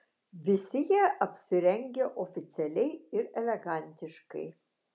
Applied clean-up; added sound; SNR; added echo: none; none; none; none.